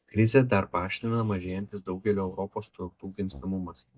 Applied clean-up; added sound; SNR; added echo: neural mask model DeepFilterNet 3.